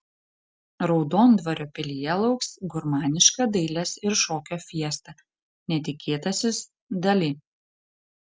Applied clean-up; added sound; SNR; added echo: none; none; none; none.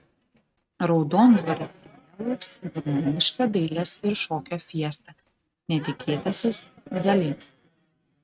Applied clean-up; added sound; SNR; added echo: neural mask model RNNoise.